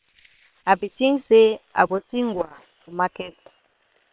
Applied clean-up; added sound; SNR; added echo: neural separator model SepFormer WHAM!.